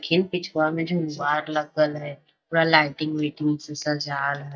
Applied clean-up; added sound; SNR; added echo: neural mask model DeepFilterNet 3.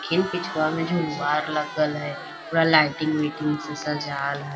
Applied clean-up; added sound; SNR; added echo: none; Crowd; 11 dB; reverberation time 2.0 s.